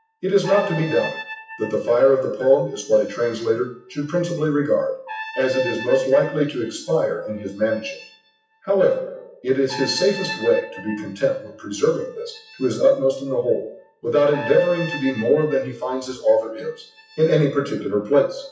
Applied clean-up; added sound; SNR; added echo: classical method WPE with log-MMSE.